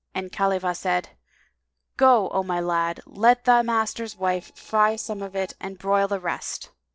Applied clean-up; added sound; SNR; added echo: neural separator model SepFormer DNS4.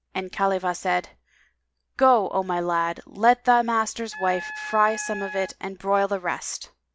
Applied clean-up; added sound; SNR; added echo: none; Wind instrument, woodwind instrument; 11 dB; none.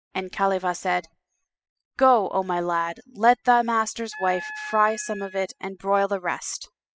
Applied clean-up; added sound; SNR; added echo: classical method spectral subtraction.